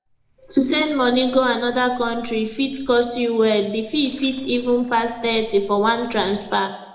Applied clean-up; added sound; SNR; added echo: neural separator model SepFormer DNS4.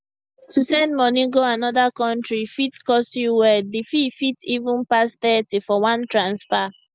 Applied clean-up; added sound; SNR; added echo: none; none; none; none.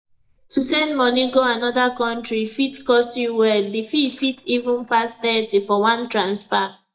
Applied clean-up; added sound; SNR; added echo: neural mask model DeepFilterNet 3.